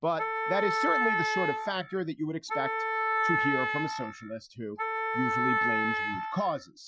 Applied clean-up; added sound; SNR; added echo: classical method Wiener filter.